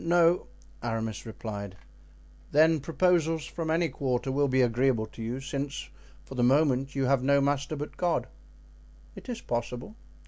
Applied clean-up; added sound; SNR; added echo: none; none; none; none.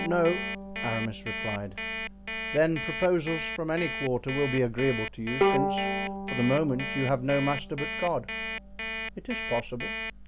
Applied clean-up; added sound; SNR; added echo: none; Bowed string instrument + Alarm; 3 dB; none.